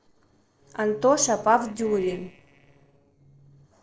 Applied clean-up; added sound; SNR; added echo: neural separator model SepFormer DNS4.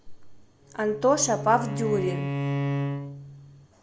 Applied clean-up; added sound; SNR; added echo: none; Bowed string instrument; 4 dB; none.